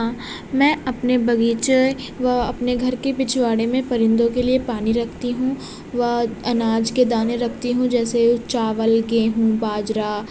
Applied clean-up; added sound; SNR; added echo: none; none; none; none.